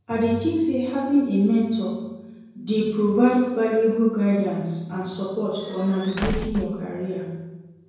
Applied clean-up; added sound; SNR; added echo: none; Squeak / Slam / Wood; 9 dB; reverberation time 0.9 s.